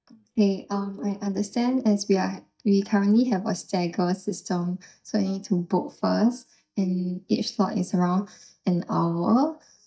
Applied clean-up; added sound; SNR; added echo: neural mask model DeepFilterNet 3.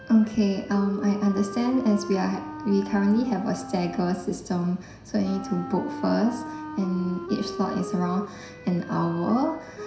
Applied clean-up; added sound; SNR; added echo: none; Wind instrument, woodwind instrument; 12 dB; reverberation time 0.7 s.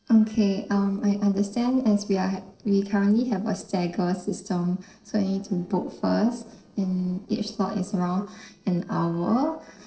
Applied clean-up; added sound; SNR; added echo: neural separator model SepFormer DNS4.